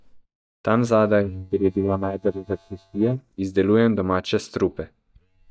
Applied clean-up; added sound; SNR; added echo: neural mask model DeepFilterNet 3.